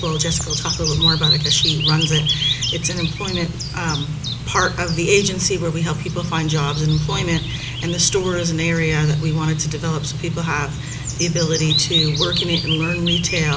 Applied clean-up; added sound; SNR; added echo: none; Bird vocalization, bird call, bird song; 5 dB; none.